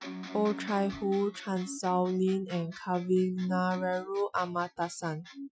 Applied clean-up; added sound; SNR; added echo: classical method Wiener filter.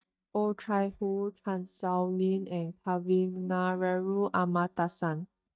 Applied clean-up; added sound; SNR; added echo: neural mask model DeepFilterNet 3.